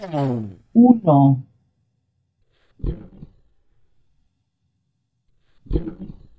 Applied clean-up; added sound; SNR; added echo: neural mask model DeepFilterNet 3.